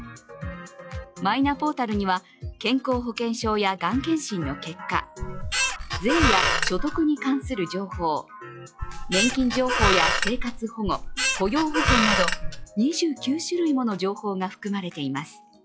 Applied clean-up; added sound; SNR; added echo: classical method log-MMSE.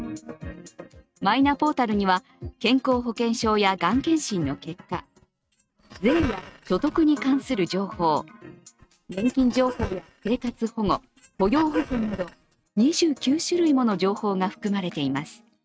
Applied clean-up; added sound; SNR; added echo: neural mask model RNNoise.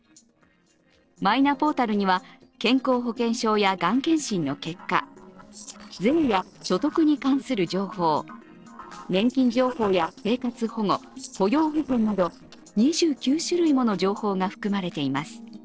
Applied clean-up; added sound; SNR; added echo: neural separator model SepFormer DNS4.